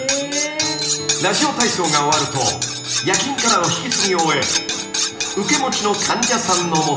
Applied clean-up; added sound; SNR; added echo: none; Cutlery, silverware; 2 dB; reverberation time 1.0 s.